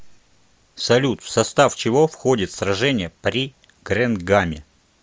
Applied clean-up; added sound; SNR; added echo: none; none; none; none.